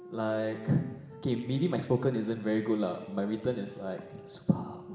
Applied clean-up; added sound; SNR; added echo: none; Wind instrument, woodwind instrument; 20 dB; reverberation time 1.6 s.